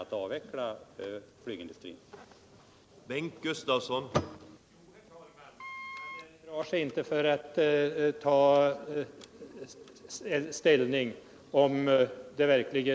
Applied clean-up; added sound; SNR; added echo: none; Wind instrument, woodwind instrument; 14 dB; none.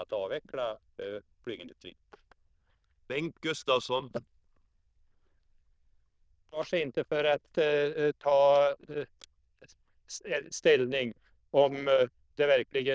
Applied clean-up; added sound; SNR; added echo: neural diffusion model UNIVERSE++.